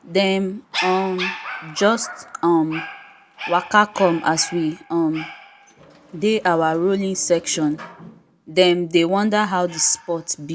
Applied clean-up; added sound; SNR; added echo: none; Dog; 14 dB; none.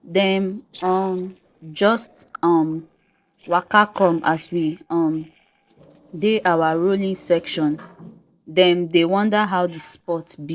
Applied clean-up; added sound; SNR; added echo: neural separator model SepFormer DNS4.